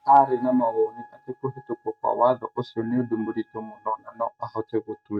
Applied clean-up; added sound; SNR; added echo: neural mask model RNNoise.